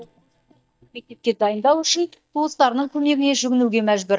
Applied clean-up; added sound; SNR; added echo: neural mask model DeepFilterNet 3.